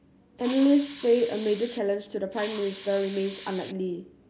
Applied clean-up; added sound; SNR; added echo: none; Hiss; 17 dB; none.